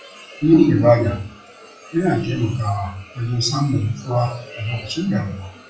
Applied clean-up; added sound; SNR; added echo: classical method WPE with log-MMSE.